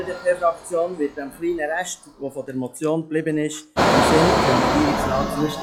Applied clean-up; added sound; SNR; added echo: classical method log-MMSE.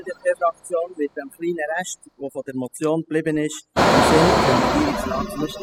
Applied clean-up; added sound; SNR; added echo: classical method spectral subtraction.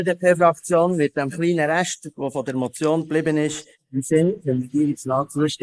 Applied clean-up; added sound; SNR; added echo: neural mask model Resemble Enhance denoiser.